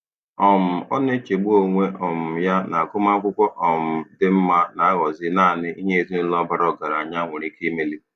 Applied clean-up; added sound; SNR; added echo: none; none; none; none.